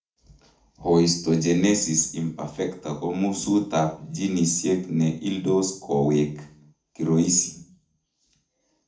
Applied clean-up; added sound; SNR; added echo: none; none; none; reverberation time 0.4 s.